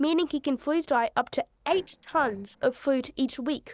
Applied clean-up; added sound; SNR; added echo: neural separator model SepFormer DNS4.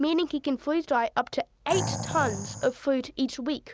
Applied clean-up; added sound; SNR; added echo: none; Animal; 6 dB; none.